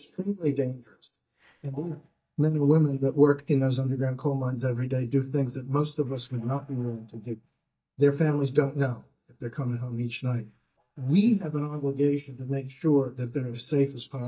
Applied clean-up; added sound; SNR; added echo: neural mask model DeepFilterNet 3.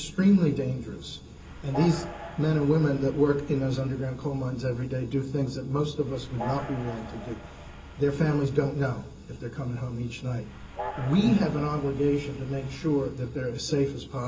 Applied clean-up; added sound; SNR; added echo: none; Train; 15 dB; reverberation time 0.2 s.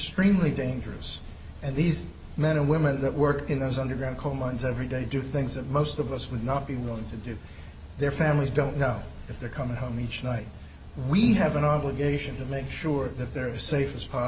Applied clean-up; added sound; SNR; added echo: none; none; none; none.